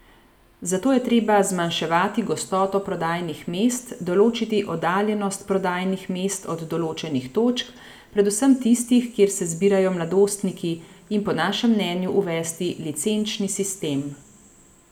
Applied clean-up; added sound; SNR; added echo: none; none; none; reverberation time 1.7 s.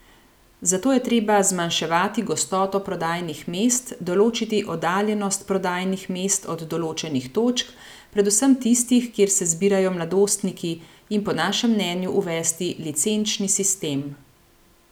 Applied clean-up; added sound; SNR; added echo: none; none; none; none.